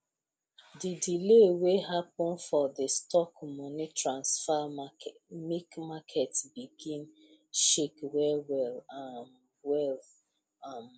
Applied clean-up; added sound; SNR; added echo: none; none; none; none.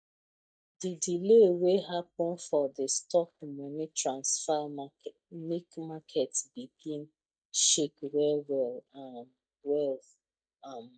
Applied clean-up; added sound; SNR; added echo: neural mask model DeepFilterNet 3.